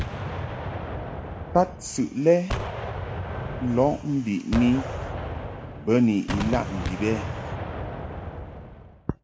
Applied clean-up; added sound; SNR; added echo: none; Gunshot, gunfire; 6 dB; none.